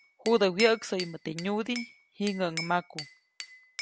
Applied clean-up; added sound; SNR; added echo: none; Glass / Bell; 12 dB; none.